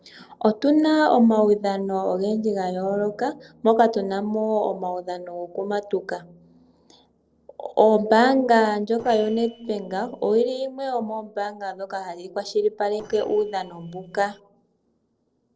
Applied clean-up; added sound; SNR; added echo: neural separator model SepFormer DNS4.